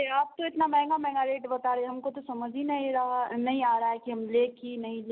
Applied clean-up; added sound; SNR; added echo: none; none; none; none.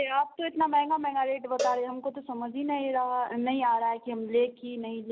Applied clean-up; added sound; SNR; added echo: none; Cowbell; 10 dB; none.